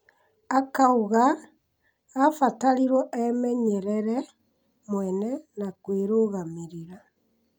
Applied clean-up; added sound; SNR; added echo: none; none; none; none.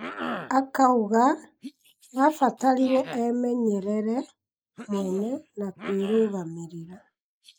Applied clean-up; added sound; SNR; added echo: neural mask model Resemble Enhance denoiser.